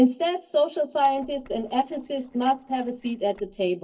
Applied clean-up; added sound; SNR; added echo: neural separator model SepFormer DNS4.